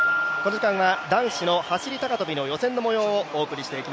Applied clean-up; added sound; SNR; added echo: none; Piano; 7 dB; none.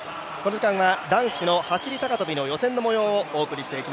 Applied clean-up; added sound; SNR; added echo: none; none; none; none.